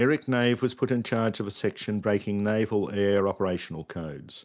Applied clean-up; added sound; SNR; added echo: none; none; none; none.